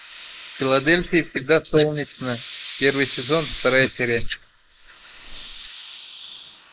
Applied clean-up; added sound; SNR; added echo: neural mask model Resemble Enhance denoiser.